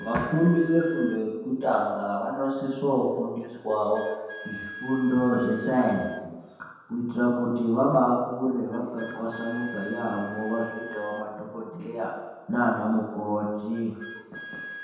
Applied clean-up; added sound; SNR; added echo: none; Wind instrument, woodwind instrument; 17 dB; reverberation time 1.1 s.